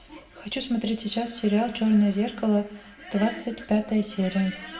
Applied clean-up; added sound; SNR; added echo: none; none; none; reverberation time 0.5 s.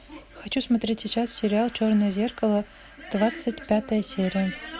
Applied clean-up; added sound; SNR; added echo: none; none; none; none.